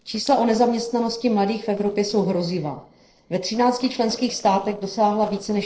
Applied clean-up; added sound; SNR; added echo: neural separator model SepFormer DNS4.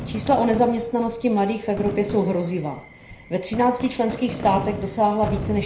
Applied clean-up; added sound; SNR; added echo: none; Fireworks; 11 dB; reverberation time 0.5 s.